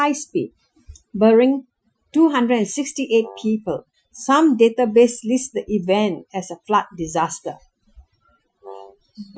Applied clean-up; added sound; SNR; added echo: classical method Wiener filter.